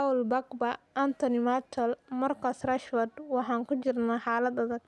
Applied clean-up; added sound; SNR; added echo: none; none; none; none.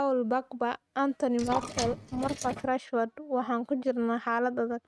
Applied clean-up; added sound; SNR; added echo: neural mask model RNNoise.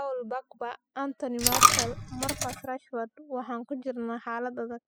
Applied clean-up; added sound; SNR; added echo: classical method spectral subtraction.